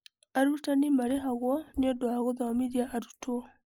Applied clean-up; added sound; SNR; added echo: neural mask model Resemble Enhance denoiser.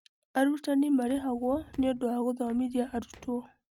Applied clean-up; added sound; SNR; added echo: neural mask model RNNoise.